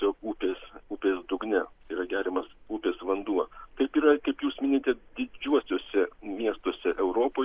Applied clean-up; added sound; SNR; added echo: none; none; none; none.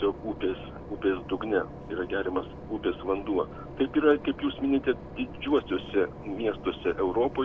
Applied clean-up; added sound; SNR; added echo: none; Engine / Boat, Water vehicle; 13 dB; none.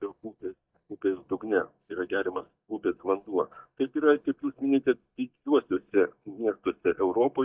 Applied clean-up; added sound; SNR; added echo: neural mask model DeepFilterNet 3.